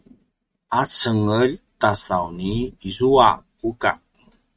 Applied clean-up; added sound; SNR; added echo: neural mask model RNNoise.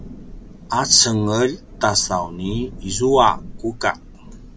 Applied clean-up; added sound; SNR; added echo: none; Thunder / Rain; 15 dB; none.